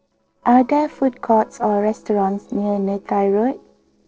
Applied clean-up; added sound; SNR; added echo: neural separator model SepFormer DNS4.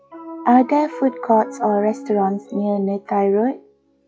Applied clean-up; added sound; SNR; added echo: classical method log-MMSE.